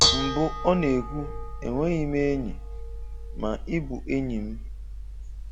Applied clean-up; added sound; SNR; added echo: none; Dishes, pots, and pans / Bell; 2 dB; none.